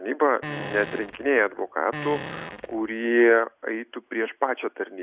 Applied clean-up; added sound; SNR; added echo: none; Fart; 12 dB; none.